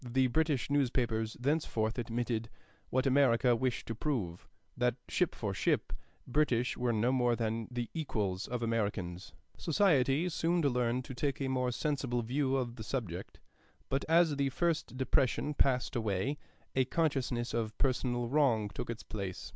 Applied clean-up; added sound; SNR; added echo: none; none; none; none.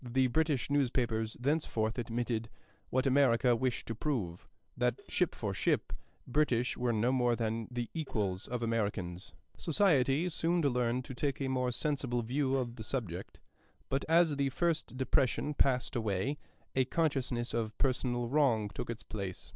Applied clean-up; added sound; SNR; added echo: neural separator model SepFormer DNS4.